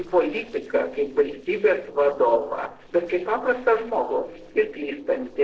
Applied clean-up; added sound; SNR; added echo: neural separator model SepFormer DNS4.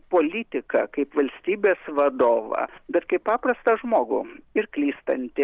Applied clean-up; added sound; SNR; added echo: none; none; none; none.